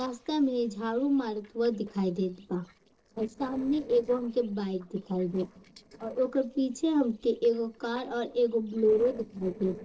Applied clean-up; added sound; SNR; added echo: neural separator model SepFormer DNS4.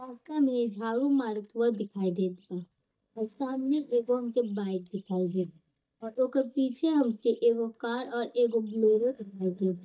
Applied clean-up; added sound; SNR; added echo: neural mask model DeepFilterNet 3.